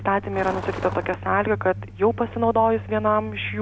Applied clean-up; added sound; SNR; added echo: none; Truck; 11 dB; none.